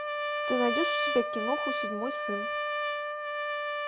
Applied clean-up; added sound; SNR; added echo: none; Trumpet; -2 dB; none.